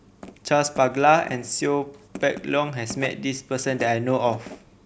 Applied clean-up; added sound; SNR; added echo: none; Writing; 18 dB; none.